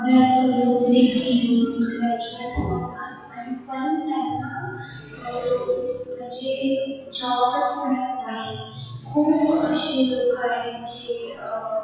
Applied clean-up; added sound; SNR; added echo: classical method WPE with log-MMSE.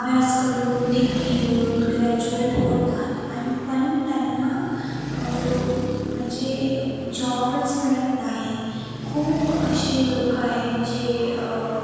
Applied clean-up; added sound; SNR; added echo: none; Traffic noise, roadway noise; 7 dB; reverberation time 2.1 s.